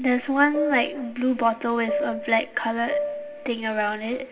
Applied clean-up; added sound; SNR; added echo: none; Piano; 4 dB; reverberation time 2.0 s.